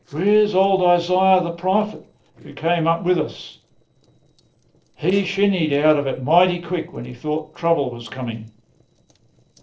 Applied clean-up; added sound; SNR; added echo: neural separator model SepFormer DNS4.